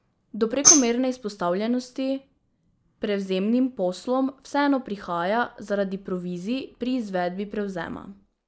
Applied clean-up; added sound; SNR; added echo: neural mask model Resemble Enhance denoiser.